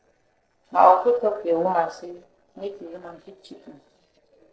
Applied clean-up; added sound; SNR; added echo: neural separator model SepFormer DNS4.